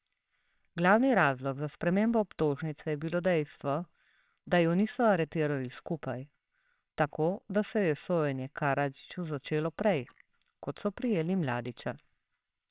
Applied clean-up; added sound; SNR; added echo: neural separator model SepFormer WHAMR!.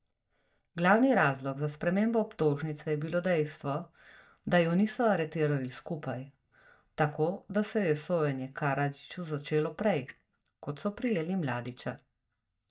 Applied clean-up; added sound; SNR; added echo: neural mask model DeepFilterNet 3.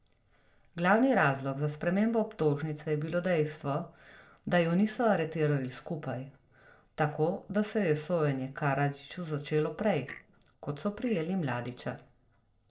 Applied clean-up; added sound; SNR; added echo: neural separator model SepFormer DNS4.